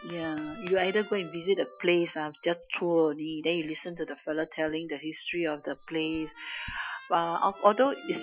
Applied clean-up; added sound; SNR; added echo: classical method Wiener filter.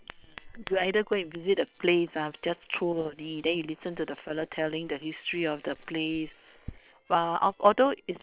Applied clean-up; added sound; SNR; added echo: neural separator model SepFormer WHAM!.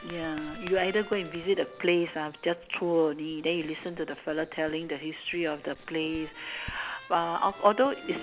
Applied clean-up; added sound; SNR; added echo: none; Trumpet + Writing; 18 dB; none.